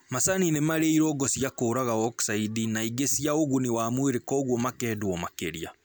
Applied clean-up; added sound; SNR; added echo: none; none; none; none.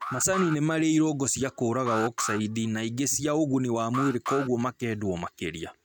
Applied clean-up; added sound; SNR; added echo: neural mask model RNNoise.